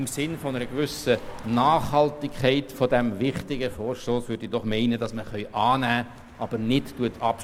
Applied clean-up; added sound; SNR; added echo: none; Car passing by; 15 dB; none.